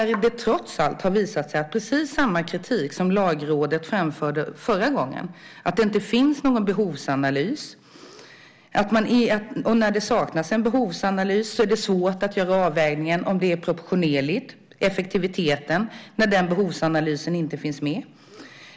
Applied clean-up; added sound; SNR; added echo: none; none; none; none.